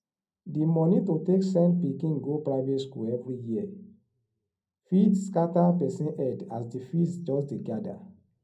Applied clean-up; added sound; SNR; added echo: none; none; none; reverberation time 0.2 s.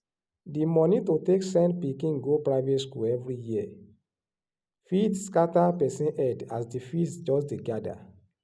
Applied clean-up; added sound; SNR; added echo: none; none; none; none.